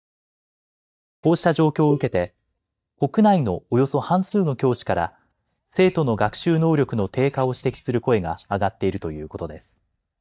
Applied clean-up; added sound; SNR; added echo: neural mask model DeepFilterNet 3.